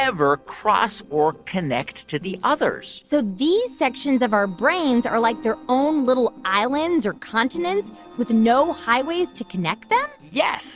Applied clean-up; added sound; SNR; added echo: neural separator model SepFormer DNS4.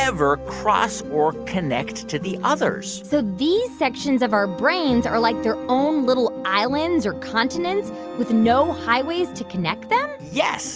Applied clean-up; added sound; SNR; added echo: none; Wind instrument, woodwind instrument; 15 dB; none.